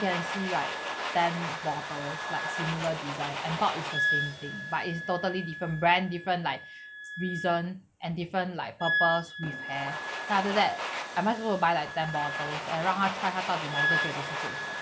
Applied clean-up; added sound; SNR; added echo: none; Domestic sounds, home sounds + Wind instrument, woodwind instrument; 3 dB; none.